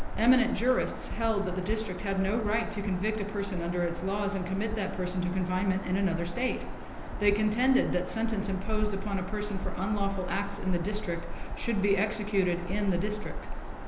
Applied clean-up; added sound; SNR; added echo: none; Bird vocalization, bird call, bird song; 4 dB; reverberation time 0.8 s.